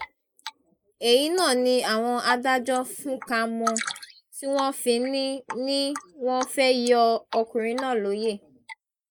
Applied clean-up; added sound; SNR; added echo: neural mask model Resemble Enhance denoiser.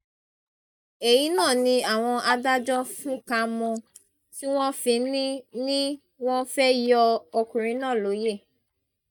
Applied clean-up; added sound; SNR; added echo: neural mask model DeepFilterNet 3.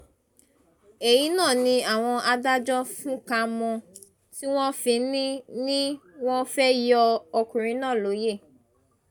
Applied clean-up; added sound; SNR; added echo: none; none; none; none.